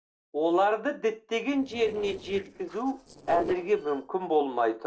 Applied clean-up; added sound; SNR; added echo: neural separator model SepFormer DNS4.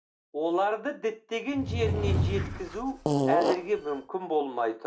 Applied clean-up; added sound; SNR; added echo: none; Fart / Drawer open or close; -1 dB; reverberation time 0.3 s.